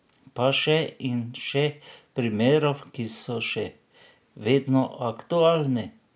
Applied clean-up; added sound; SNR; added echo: none; none; none; none.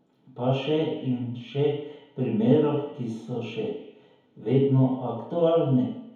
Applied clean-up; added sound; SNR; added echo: none; none; none; reverberation time 2.0 s.